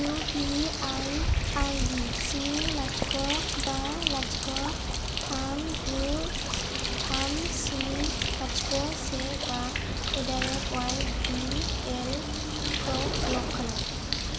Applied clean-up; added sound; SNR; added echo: none; Bird; -4 dB; none.